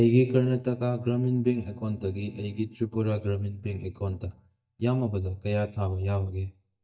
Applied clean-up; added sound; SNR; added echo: neural mask model DeepFilterNet 3.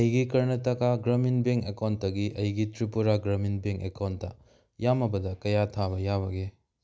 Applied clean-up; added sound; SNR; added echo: none; none; none; none.